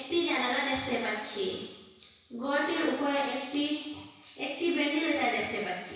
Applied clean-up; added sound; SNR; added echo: none; none; none; reverberation time 1.1 s.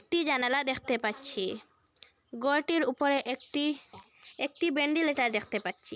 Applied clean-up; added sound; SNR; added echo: none; none; none; none.